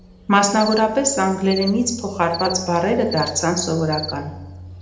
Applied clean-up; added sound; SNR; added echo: none; Cricket; 14 dB; reverberation time 0.8 s.